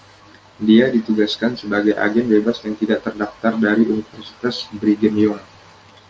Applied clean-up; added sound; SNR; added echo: none; none; none; none.